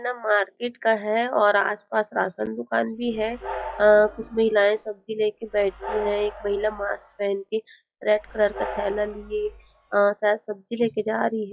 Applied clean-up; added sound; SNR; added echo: classical method log-MMSE.